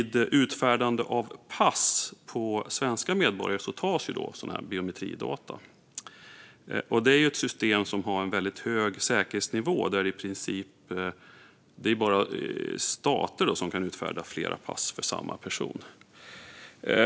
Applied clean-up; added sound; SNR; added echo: none; none; none; none.